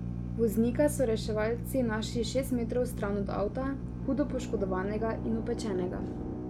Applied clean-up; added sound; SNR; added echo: none; Drill; 4 dB; none.